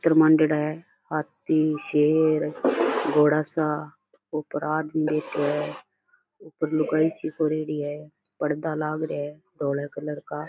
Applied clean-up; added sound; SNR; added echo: none; none; none; none.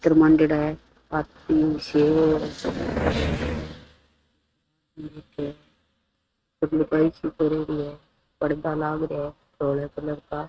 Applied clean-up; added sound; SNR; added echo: neural mask model RNNoise.